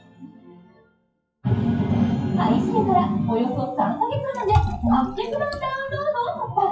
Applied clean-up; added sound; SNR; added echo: classical method WPE with log-MMSE.